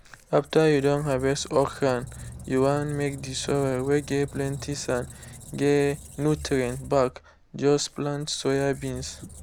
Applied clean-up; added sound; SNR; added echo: none; Squeak; 17 dB; none.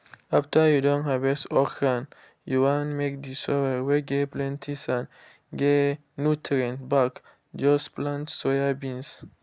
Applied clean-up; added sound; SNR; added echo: none; none; none; none.